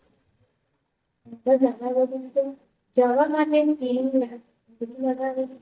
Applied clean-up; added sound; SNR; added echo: neural mask model DeepFilterNet 3.